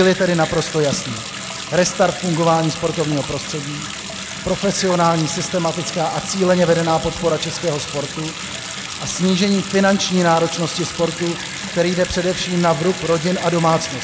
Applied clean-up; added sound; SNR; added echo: none; Bathtub (filling or washing) / Sink (filling or washing) / Water tap, faucet; 9 dB; none.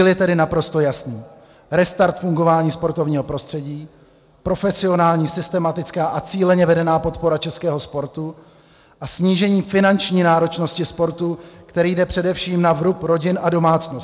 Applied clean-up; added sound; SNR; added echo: none; none; none; none.